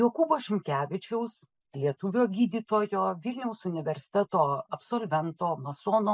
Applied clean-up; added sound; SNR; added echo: none; none; none; none.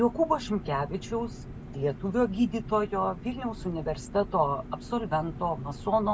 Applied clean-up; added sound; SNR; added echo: none; Engine; 12 dB; none.